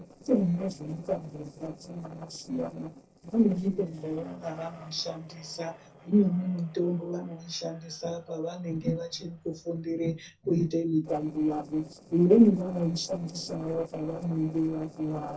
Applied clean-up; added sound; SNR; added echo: neural separator model SepFormer DNS4.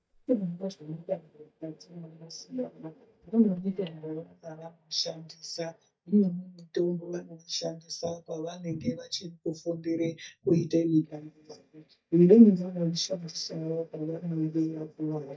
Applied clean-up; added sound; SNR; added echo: neural mask model DeepFilterNet 3.